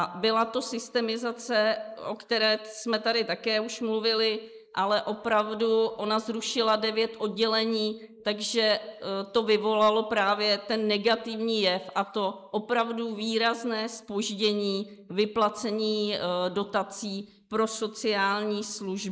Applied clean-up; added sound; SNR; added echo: neural mask model Resemble Enhance denoiser.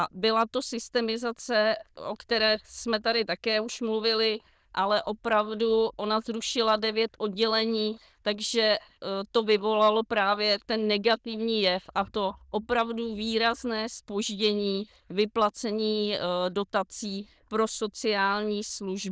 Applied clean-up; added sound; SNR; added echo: neural diffusion model UNIVERSE++.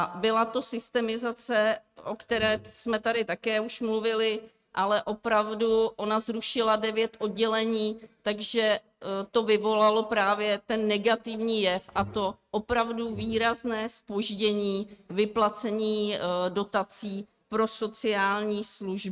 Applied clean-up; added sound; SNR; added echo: neural mask model RNNoise.